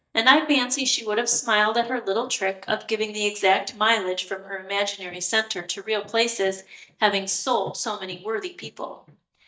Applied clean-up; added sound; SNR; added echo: neural mask model DeepFilterNet 3.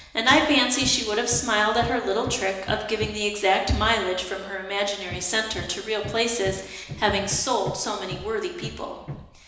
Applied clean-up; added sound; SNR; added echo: none; Hammer; 14 dB; reverberation time 1.0 s.